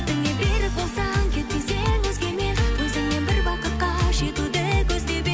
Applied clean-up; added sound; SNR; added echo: none; none; none; none.